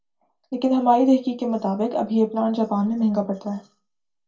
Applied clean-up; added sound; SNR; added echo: none; none; none; reverberation time 0.2 s.